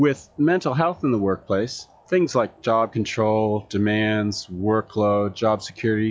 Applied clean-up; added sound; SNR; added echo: classical method log-MMSE.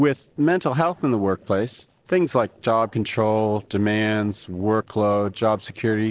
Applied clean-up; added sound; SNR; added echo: neural separator model SepFormer DNS4.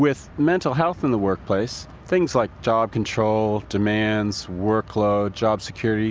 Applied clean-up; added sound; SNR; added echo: none; none; none; none.